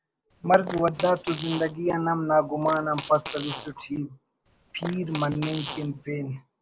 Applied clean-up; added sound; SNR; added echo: none; Fart; 12 dB; none.